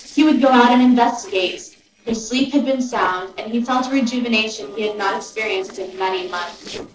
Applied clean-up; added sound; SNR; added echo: neural separator model SepFormer DNS4.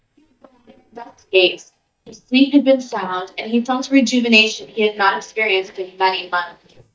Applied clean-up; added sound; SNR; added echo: neural mask model DeepFilterNet 3.